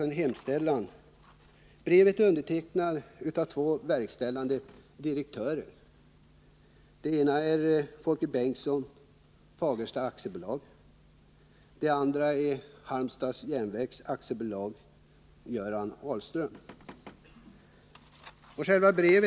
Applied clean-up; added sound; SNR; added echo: none; none; none; none.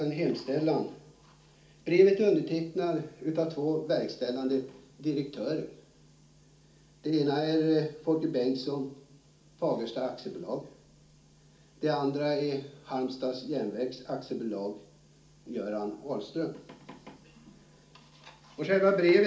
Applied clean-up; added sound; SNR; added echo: none; none; none; reverberation time 0.4 s.